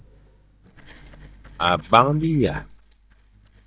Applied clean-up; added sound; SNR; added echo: neural mask model DeepFilterNet 3.